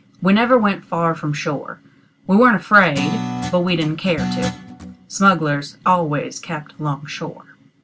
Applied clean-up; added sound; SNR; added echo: none; Guitar; 7 dB; none.